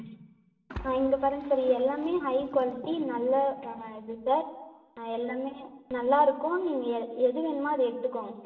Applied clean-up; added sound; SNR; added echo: none; Splash, splatter; 19 dB; reverberation time 1.1 s.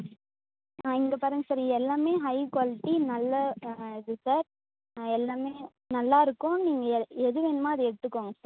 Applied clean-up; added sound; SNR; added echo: none; none; none; none.